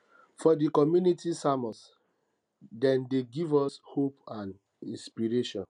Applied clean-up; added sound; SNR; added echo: none; none; none; none.